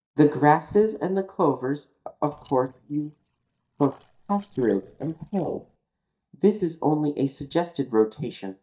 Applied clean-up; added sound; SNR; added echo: neural mask model DeepFilterNet 3.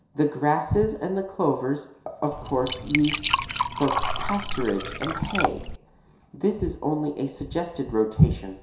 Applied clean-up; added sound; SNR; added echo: none; Liquid; 2 dB; reverberation time 0.7 s.